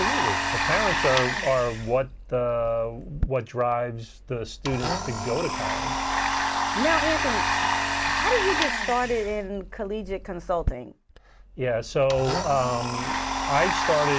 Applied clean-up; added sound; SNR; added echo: none; Domestic sounds, home sounds; 1 dB; none.